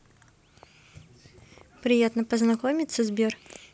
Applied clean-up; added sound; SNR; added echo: none; none; none; none.